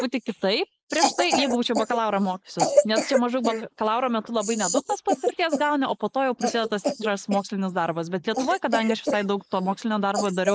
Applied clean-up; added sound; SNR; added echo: neural mask model Resemble Enhance denoiser.